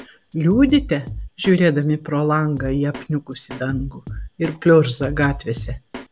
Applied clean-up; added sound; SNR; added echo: none; Drum kit; 14 dB; none.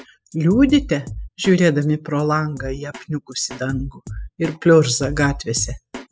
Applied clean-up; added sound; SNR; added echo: classical method spectral subtraction.